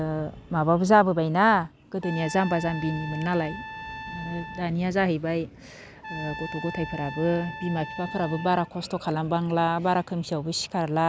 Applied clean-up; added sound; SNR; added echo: none; Trumpet; 13 dB; none.